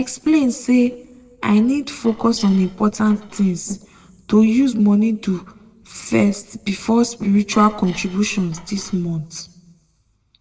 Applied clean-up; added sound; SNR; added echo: neural separator model SepFormer DNS4.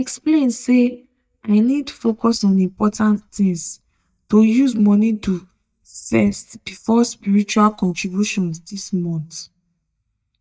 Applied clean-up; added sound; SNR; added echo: neural mask model DeepFilterNet 3.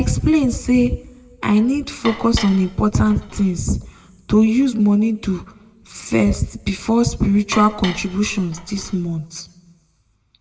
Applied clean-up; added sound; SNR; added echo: none; Dishes, pots, and pans; 14 dB; reverberation time 1.1 s.